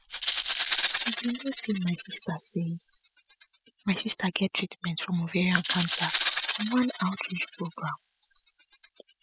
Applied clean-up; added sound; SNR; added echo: classical method spectral subtraction.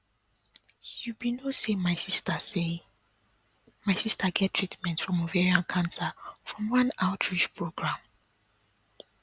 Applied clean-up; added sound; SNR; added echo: none; none; none; none.